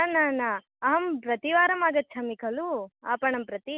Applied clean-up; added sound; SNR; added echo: none; none; none; none.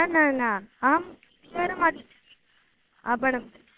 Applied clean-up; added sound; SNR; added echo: neural separator model SepFormer WHAM!.